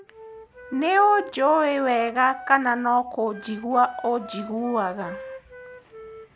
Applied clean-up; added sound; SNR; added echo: none; Wind instrument, woodwind instrument; 18 dB; none.